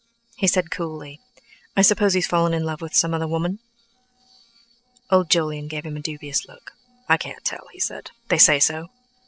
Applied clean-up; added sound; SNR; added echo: neural separator model SepFormer DNS4.